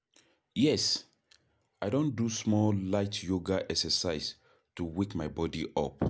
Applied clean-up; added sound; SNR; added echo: none; none; none; none.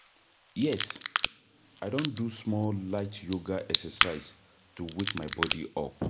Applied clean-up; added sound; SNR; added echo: none; Crack / Crackle; 0 dB; reverberation time 1.5 s.